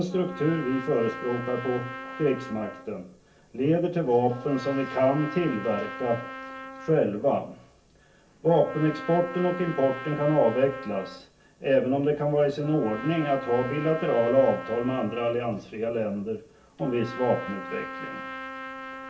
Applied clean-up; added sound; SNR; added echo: none; Trumpet; 13 dB; reverberation time 0.3 s.